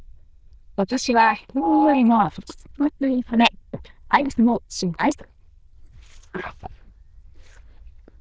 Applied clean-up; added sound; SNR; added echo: neural diffusion model UNIVERSE++.